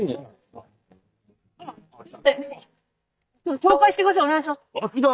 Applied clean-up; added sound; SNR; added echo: neural mask model DeepFilterNet 3.